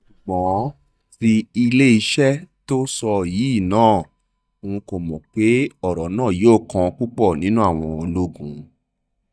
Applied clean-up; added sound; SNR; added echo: neural mask model DeepFilterNet 3.